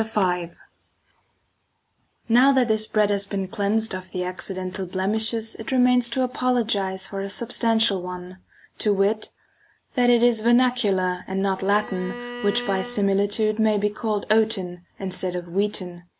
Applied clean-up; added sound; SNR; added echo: none; Bowed string instrument; 12 dB; none.